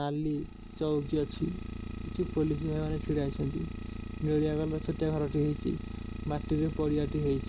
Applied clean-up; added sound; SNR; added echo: none; Idling; 7 dB; none.